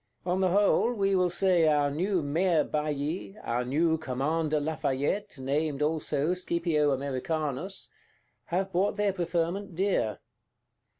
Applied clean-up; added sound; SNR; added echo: none; none; none; none.